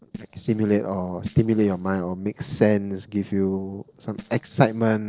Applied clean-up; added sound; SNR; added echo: neural separator model SepFormer DNS4.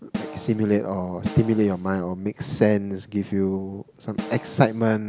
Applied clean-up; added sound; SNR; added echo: none; Snare drum; 11 dB; none.